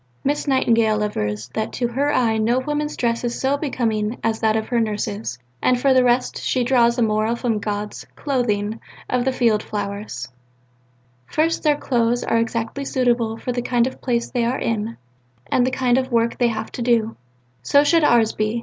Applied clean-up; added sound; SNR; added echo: none; none; none; none.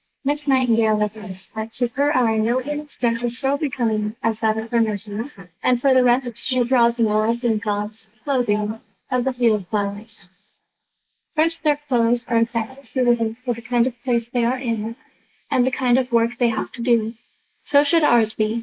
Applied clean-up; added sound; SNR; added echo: neural mask model Resemble Enhance denoiser.